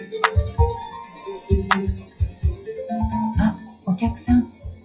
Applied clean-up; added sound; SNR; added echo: classical method WPE with log-MMSE.